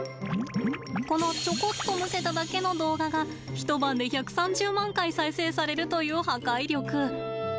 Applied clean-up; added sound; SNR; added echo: none; Organ; 17 dB; none.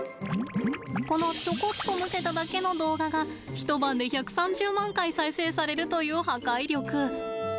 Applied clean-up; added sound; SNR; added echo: none; none; none; none.